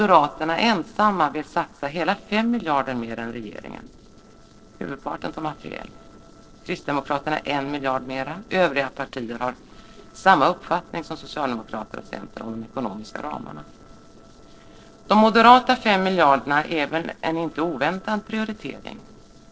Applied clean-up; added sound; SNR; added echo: neural separator model SepFormer DNS4.